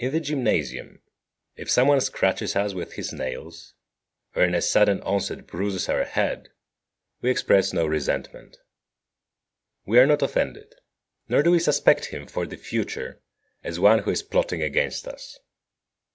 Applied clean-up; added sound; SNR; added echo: none; none; none; none.